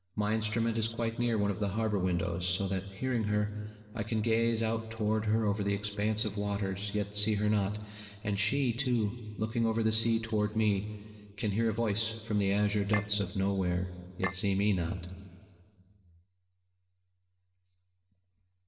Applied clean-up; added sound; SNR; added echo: neural separator model SepFormer DNS4.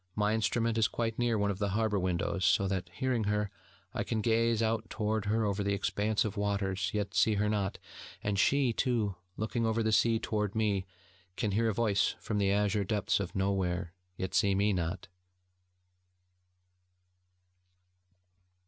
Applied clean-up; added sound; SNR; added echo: none; none; none; none.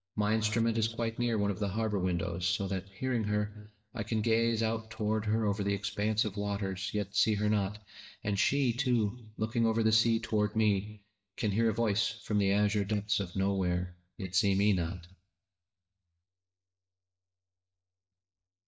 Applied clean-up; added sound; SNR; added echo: neural mask model DeepFilterNet 3.